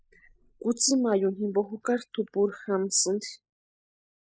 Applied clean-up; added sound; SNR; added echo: neural mask model Resemble Enhance denoiser.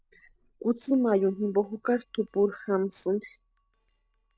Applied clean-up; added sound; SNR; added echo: neural separator model SepFormer DNS4.